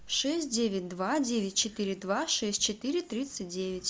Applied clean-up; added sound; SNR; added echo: none; none; none; none.